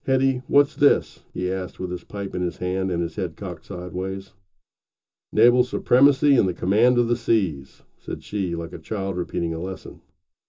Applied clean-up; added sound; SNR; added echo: none; none; none; reverberation time 0.2 s.